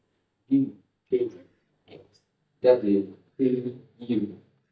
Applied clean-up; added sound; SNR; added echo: neural mask model DeepFilterNet 3.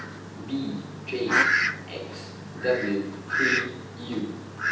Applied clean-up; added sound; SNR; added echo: none; Fowl; -3 dB; reverberation time 0.9 s.